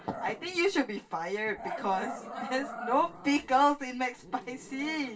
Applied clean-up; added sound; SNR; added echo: none; Growling; 13 dB; reverberation time 0.2 s.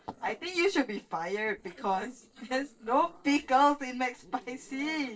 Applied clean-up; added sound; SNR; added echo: neural separator model SepFormer DNS4.